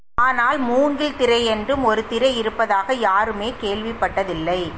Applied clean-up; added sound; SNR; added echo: none; none; none; none.